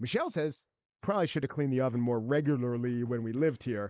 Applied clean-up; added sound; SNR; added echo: neural mask model Resemble Enhance denoiser.